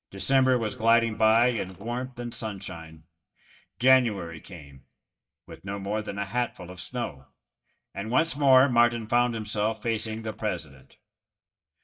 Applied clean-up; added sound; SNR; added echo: neural mask model DeepFilterNet 3.